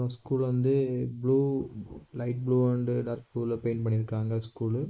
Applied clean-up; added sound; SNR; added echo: neural mask model Resemble Enhance denoiser.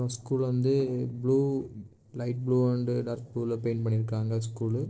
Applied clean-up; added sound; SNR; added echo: neural separator model SepFormer DNS4.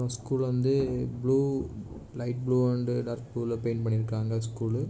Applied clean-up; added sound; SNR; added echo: none; Thunder / Rain; 18 dB; none.